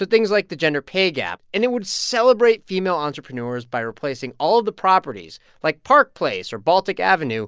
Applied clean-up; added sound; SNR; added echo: none; none; none; none.